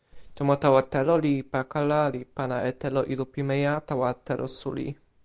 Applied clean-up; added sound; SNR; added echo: none; none; none; none.